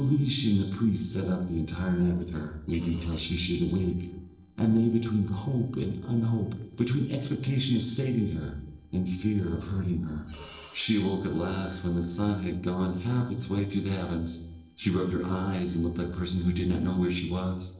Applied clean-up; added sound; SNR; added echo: neural separator model SepFormer DNS4.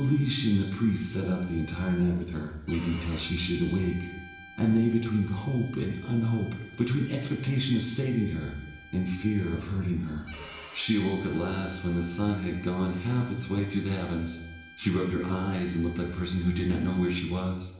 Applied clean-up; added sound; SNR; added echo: none; Bowed string instrument; 20 dB; reverberation time 1.1 s.